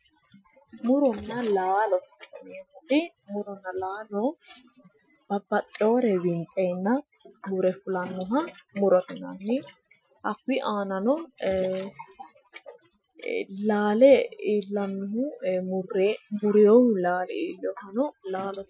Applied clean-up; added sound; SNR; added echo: classical method Wiener filter.